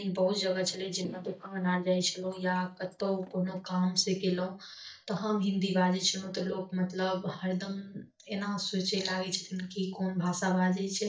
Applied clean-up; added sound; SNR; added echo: neural mask model DeepFilterNet 3.